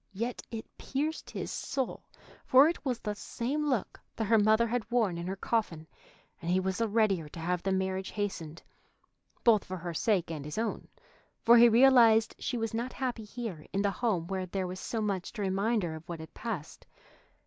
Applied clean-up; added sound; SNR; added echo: none; none; none; none.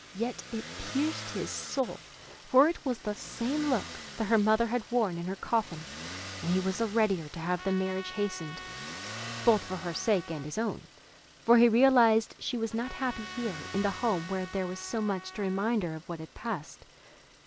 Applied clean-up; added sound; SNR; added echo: none; Motor vehicle (road) + Trumpet; 14 dB; none.